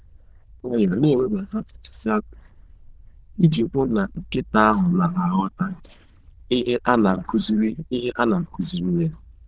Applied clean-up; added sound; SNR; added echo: neural diffusion model UNIVERSE++.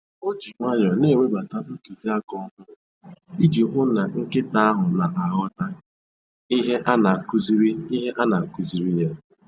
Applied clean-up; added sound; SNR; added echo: none; none; none; none.